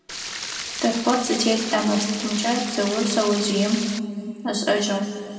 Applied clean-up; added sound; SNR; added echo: none; Stream; 8 dB; reverberation time 2.1 s.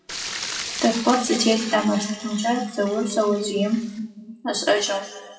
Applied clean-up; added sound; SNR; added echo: classical method WPE with log-MMSE.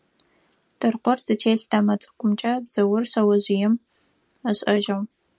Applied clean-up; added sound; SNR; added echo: none; none; none; none.